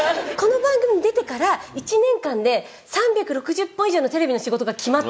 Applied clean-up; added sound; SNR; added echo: none; none; none; none.